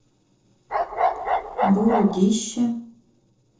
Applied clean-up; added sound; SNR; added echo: neural separator model SepFormer DNS4.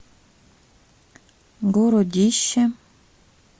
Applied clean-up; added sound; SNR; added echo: none; none; none; none.